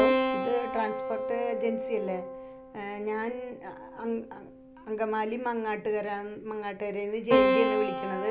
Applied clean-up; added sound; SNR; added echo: none; Keyboard (musical); -1 dB; none.